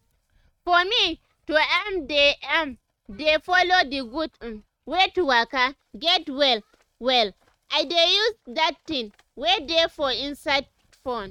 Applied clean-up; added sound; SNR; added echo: neural mask model RNNoise.